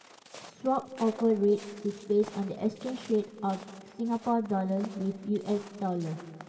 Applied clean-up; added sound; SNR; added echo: none; Walk, footsteps; 19 dB; reverberation time 2.8 s.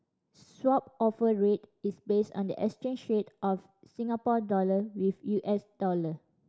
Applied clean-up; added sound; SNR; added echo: none; none; none; none.